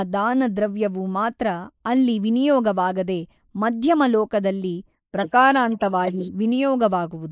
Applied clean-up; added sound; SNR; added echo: neural mask model Resemble Enhance denoiser.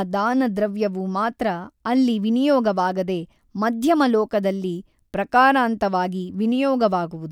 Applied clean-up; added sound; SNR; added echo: none; none; none; none.